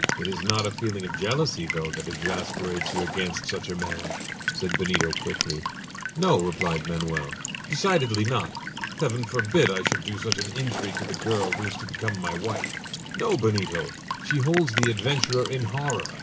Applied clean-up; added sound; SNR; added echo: none; Walk, footsteps / Stream / Trickle, dribble / Chirp, tweet + Drip; 4 dB; none.